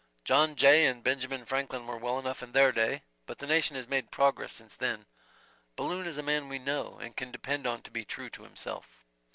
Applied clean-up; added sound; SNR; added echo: none; none; none; none.